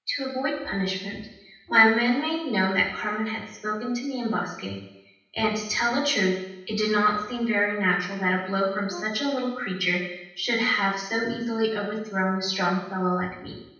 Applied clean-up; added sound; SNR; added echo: none; Brass instrument; 18 dB; reverberation time 0.9 s.